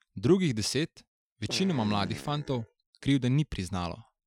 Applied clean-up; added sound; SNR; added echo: classical method Wiener filter.